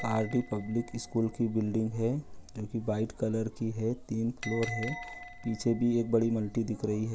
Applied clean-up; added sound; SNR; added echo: none; Bell; 16 dB; none.